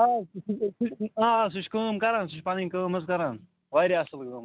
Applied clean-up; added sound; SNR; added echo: none; none; none; none.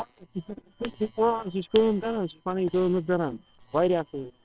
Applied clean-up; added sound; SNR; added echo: neural separator model SepFormer WHAMR!.